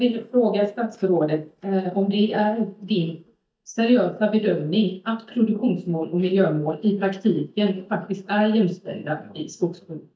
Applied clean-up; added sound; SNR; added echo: neural mask model DeepFilterNet 3.